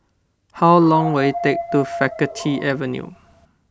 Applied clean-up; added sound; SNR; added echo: none; Dog; 10 dB; none.